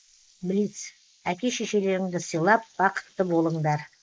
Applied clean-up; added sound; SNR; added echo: neural mask model Resemble Enhance denoiser.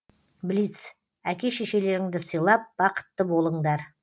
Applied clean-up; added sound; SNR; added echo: none; none; none; none.